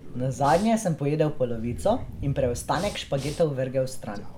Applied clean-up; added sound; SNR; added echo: none; Crow + Breathing; 10 dB; none.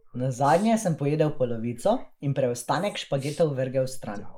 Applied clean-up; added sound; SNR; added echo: neural mask model Resemble Enhance denoiser.